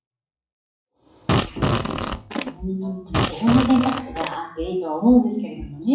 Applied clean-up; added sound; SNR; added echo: classical method WPE with log-MMSE.